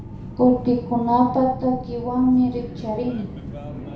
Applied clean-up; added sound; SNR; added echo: none; Subway, metro, underground; 11 dB; reverberation time 0.6 s.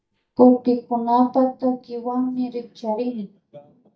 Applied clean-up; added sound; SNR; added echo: neural mask model DeepFilterNet 3.